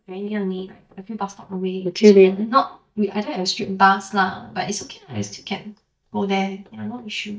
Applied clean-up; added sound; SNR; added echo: neural mask model DeepFilterNet 3.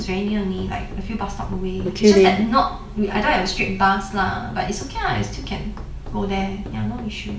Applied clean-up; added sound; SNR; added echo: none; Run; 20 dB; reverberation time 2.5 s.